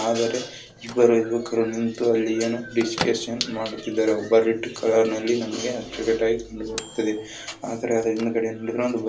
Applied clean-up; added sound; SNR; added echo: none; Microwave oven / Bell; 17 dB; reverberation time 0.3 s.